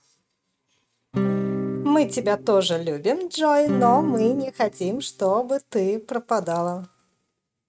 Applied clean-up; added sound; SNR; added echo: neural mask model RNNoise.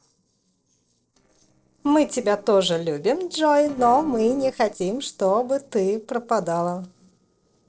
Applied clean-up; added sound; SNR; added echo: neural separator model SepFormer DNS4.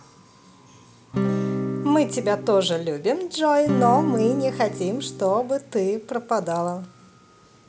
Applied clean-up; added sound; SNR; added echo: none; Acoustic guitar / Strum; 3 dB; none.